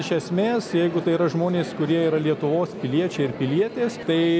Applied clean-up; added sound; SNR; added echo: none; none; none; none.